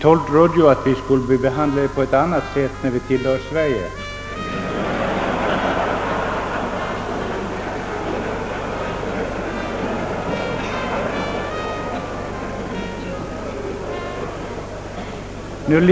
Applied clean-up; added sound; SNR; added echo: none; Trumpet; 16 dB; none.